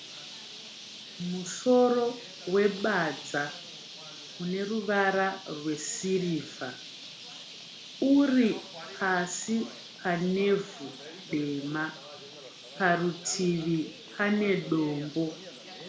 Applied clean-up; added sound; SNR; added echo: none; Bird; 14 dB; reverberation time 0.4 s.